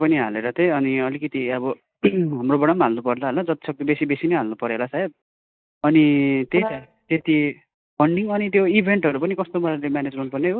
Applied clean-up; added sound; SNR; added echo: neural mask model DeepFilterNet 3.